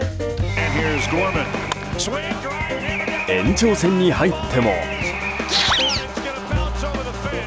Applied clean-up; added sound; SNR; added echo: none; Bird; 11 dB; none.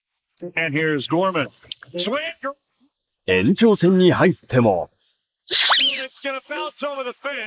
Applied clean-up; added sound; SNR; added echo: neural mask model Resemble Enhance denoiser.